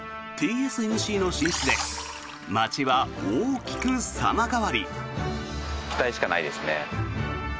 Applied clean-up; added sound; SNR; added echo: none; Liquid; 15 dB; none.